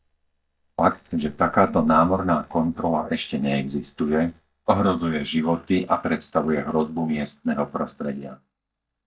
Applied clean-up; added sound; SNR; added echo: neural mask model DeepFilterNet 3.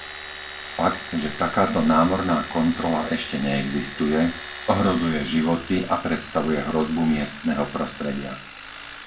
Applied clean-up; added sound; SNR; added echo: none; Domestic sounds, home sounds; 13 dB; reverberation time 0.3 s.